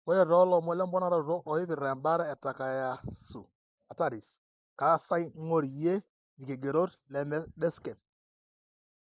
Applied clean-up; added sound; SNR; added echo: neural mask model Resemble Enhance denoiser.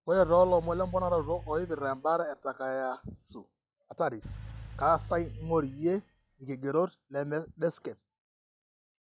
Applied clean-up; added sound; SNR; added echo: classical method log-MMSE.